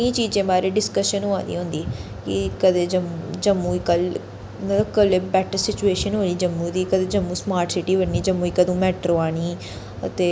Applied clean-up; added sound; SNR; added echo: none; none; none; none.